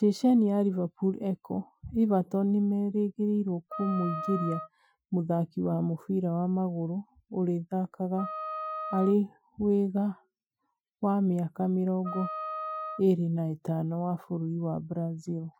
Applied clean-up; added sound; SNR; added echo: classical method Wiener filter.